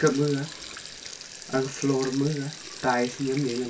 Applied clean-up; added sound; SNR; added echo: none; Sink (filling or washing); 12 dB; reverberation time 0.2 s.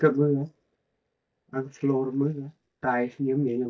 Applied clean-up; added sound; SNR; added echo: neural mask model DeepFilterNet 3.